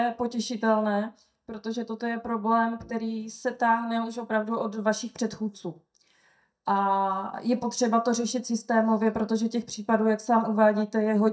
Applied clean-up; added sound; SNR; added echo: neural mask model DeepFilterNet 3.